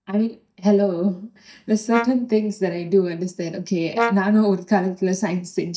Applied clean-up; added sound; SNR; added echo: neural mask model DeepFilterNet 3.